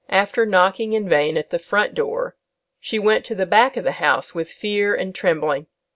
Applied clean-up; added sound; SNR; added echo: none; none; none; none.